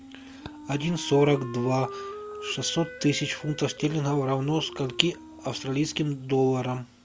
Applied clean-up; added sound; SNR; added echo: none; Wind instrument, woodwind instrument; 15 dB; none.